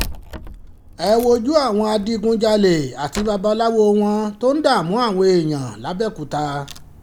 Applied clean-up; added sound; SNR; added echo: none; Wood; 17 dB; none.